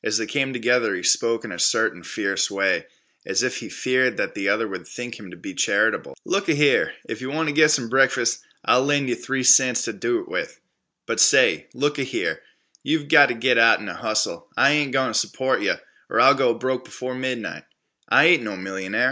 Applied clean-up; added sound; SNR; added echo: none; none; none; none.